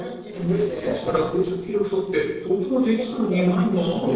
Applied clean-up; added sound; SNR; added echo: neural separator model SepFormer DNS4.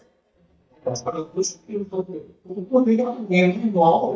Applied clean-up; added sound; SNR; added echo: neural mask model DeepFilterNet 3.